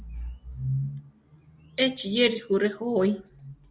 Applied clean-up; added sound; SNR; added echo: none; none; none; none.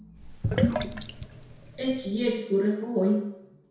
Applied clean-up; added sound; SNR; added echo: none; Sink (filling or washing); 2 dB; reverberation time 0.7 s.